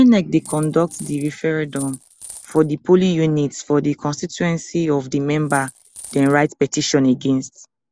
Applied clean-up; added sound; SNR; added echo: none; Coin (dropping); 14 dB; none.